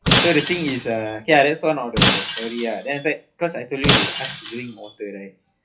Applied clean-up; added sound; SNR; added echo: classical method WPE with log-MMSE.